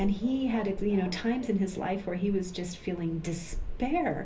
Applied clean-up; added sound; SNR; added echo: none; Subway, metro, underground; 9 dB; reverberation time 0.3 s.